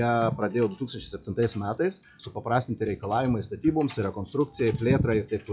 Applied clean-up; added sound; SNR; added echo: classical method log-MMSE.